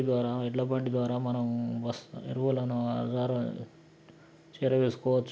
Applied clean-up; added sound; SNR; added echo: none; none; none; none.